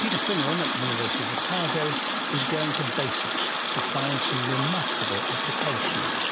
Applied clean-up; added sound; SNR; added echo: none; Water tap, faucet; -4 dB; none.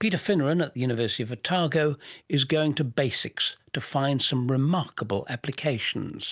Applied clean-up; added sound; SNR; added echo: none; none; none; none.